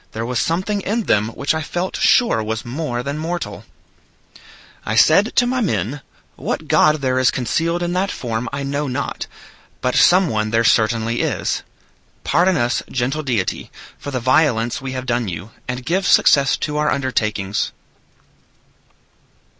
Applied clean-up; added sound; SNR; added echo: none; none; none; none.